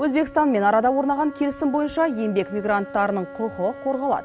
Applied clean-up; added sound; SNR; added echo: none; Wind instrument, woodwind instrument; 17 dB; none.